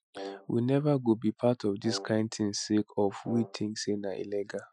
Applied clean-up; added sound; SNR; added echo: classical method Wiener filter.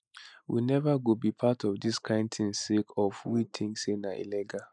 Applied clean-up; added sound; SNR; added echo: neural mask model Resemble Enhance denoiser.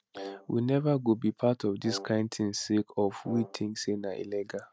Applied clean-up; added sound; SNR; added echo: neural mask model RNNoise.